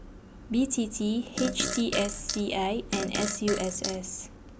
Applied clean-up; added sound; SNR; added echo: none; Fart; 5 dB; none.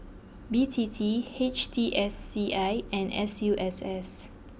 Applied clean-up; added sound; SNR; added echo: none; none; none; none.